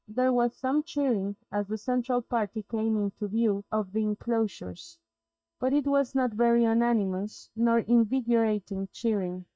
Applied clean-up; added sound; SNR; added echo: neural mask model DeepFilterNet 3.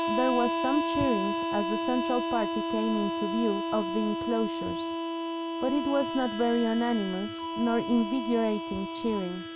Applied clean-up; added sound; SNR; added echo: none; Harmonica; 2 dB; none.